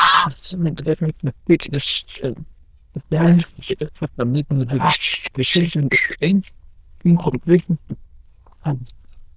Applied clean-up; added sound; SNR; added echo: neural diffusion model UNIVERSE++.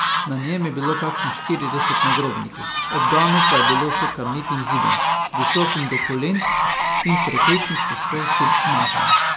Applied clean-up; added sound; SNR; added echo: none; Fowl; -4 dB; none.